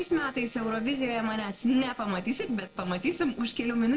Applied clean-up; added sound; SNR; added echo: neural separator model SepFormer DNS4.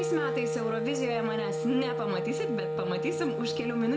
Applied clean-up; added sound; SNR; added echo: none; Wind instrument, woodwind instrument; 0 dB; reverberation time 0.5 s.